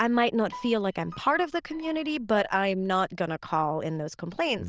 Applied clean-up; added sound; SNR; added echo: neural diffusion model UNIVERSE++.